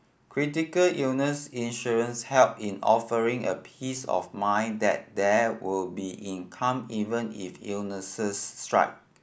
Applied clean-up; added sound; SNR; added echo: none; none; none; none.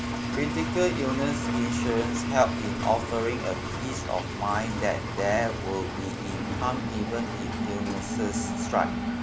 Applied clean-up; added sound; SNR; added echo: none; Engine; 1 dB; none.